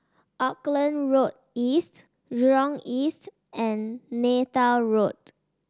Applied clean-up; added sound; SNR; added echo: none; none; none; none.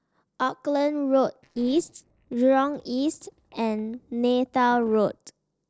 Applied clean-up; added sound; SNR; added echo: neural separator model SepFormer DNS4.